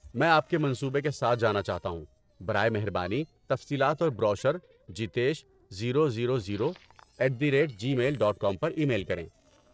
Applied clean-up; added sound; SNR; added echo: neural separator model SepFormer DNS4.